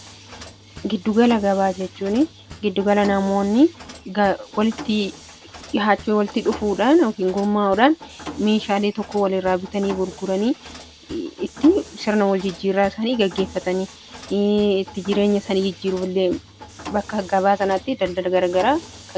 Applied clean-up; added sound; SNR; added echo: none; Mechanisms; 18 dB; none.